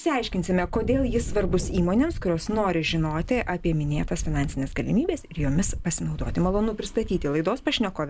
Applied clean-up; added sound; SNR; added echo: none; Wind; 7 dB; none.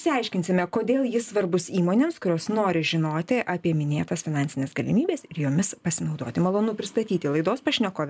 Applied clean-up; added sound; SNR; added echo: none; none; none; none.